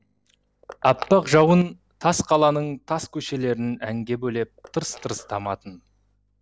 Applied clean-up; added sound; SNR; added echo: neural separator model SepFormer DNS4.